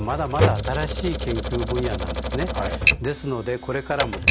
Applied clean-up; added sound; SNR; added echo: none; Typewriter; -2 dB; none.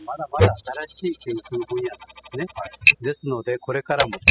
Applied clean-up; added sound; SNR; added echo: classical method spectral subtraction.